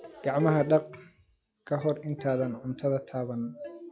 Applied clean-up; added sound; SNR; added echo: classical method log-MMSE.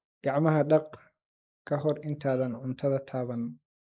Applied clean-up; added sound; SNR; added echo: neural mask model Resemble Enhance denoiser.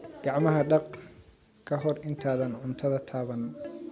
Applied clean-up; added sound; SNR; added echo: none; Electric guitar; 19 dB; none.